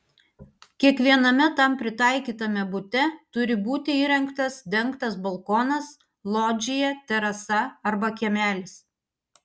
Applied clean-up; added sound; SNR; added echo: none; none; none; none.